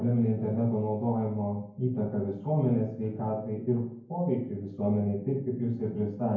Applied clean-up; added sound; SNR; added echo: none; none; none; reverberation time 0.9 s.